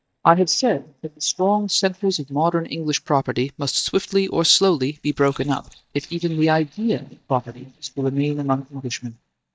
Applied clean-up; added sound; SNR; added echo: neural mask model DeepFilterNet 3.